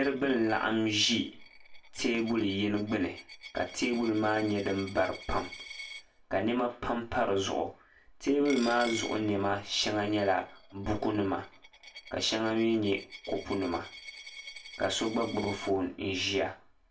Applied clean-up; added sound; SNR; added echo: none; Coin (dropping); 17 dB; reverberation time 0.2 s.